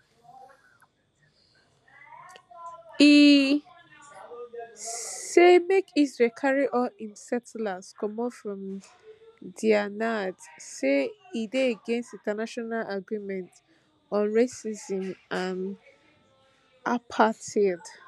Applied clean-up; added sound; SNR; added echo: none; none; none; none.